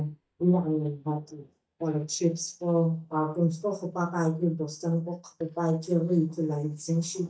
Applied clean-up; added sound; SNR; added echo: neural mask model DeepFilterNet 3.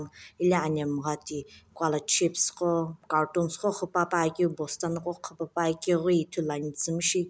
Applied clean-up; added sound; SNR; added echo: none; none; none; none.